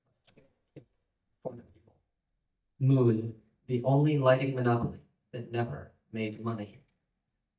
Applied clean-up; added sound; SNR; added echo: neural mask model DeepFilterNet 3.